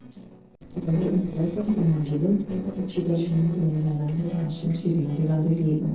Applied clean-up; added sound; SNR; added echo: neural separator model SepFormer DNS4.